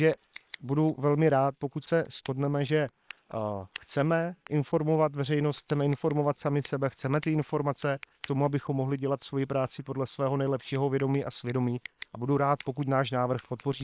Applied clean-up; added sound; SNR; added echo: neural separator model SepFormer WHAM!.